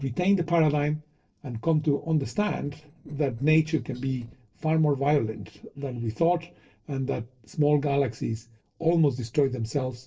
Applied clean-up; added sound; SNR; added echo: neural separator model SepFormer DNS4.